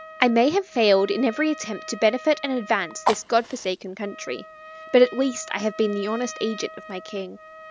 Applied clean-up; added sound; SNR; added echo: none; Fire + Trumpet; 13 dB; none.